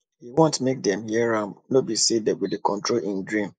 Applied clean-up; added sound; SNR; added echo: neural mask model Resemble Enhance denoiser.